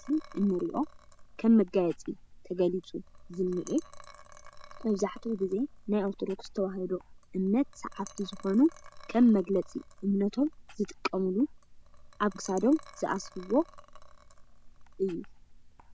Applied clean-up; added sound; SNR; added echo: none; Liquid; 17 dB; none.